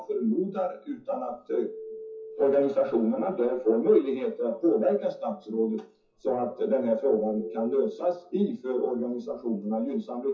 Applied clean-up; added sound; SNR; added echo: classical method WPE with log-MMSE.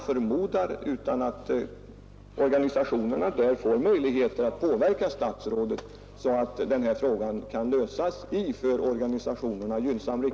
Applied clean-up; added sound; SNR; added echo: none; none; none; none.